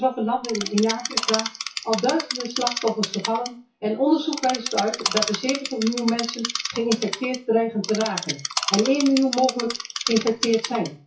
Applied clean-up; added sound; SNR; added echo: classical method WPE with log-MMSE.